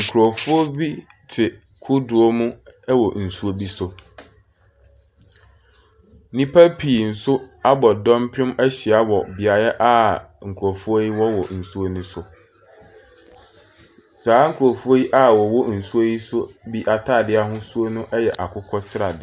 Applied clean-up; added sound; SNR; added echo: none; none; none; none.